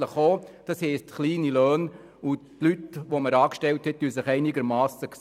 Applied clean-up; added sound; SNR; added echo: none; none; none; none.